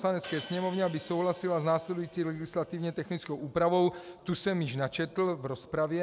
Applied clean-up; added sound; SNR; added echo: none; Hi-hat; 20 dB; none.